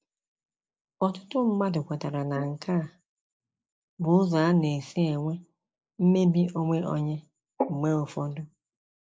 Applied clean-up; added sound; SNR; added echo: neural mask model Resemble Enhance denoiser.